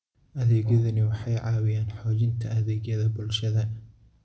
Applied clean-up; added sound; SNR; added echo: none; none; none; none.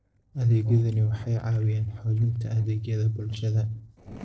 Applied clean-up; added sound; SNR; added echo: neural separator model SepFormer DNS4.